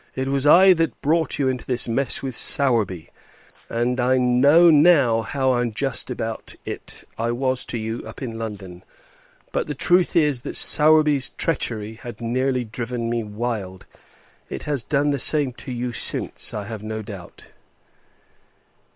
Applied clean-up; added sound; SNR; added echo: neural separator model SepFormer WHAM!.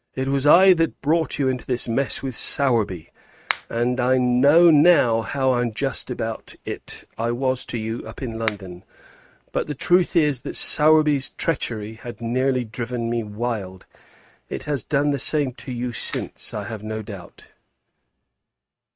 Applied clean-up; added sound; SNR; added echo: neural mask model RNNoise.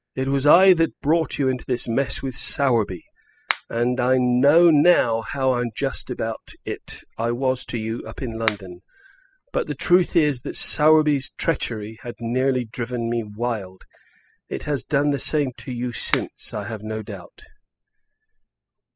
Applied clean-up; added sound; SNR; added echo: classical method spectral subtraction.